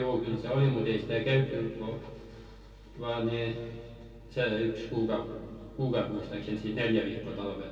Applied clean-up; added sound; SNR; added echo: none; none; none; reverberation time 2.0 s.